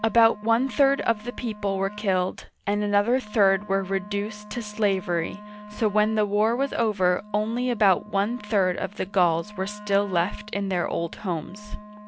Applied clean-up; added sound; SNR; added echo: none; Wind instrument, woodwind instrument; 18 dB; none.